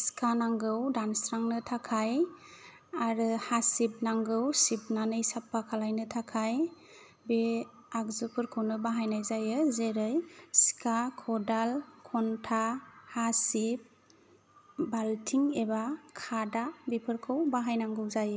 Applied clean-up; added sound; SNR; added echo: none; none; none; none.